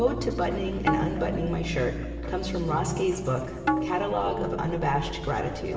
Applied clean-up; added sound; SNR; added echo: none; Tabla; 5 dB; reverberation time 2.2 s.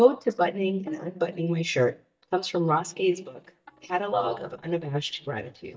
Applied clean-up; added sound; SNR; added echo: neural mask model DeepFilterNet 3.